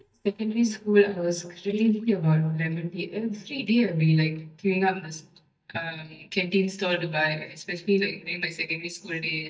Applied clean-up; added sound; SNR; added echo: neural mask model DeepFilterNet 3.